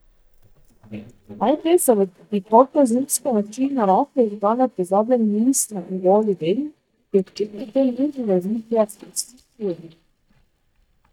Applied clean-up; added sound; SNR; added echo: neural mask model DeepFilterNet 3.